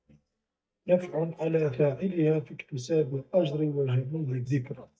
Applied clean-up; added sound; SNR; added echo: neural mask model DeepFilterNet 3.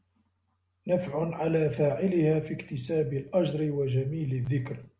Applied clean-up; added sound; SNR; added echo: none; none; none; none.